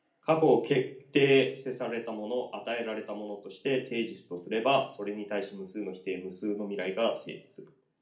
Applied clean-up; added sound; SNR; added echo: none; none; none; reverberation time 0.4 s.